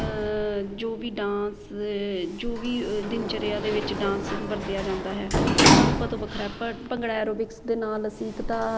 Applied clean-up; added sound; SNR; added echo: none; Sliding door; -1 dB; none.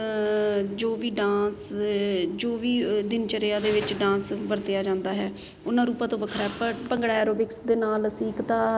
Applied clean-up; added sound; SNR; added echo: none; none; none; none.